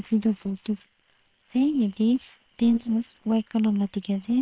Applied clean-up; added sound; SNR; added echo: neural separator model SepFormer WHAM!.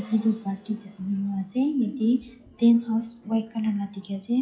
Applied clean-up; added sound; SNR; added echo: classical method log-MMSE.